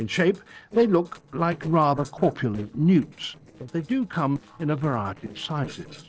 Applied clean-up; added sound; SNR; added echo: neural separator model SepFormer DNS4.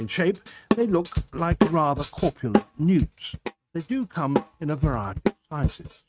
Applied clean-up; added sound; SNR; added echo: neural mask model RNNoise.